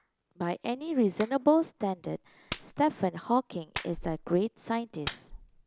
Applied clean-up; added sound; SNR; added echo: none; Clapping; 14 dB; none.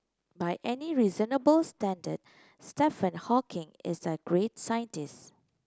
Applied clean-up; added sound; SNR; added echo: none; none; none; none.